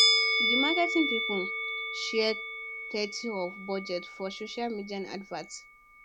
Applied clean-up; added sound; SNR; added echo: none; Musical instrument; -2 dB; none.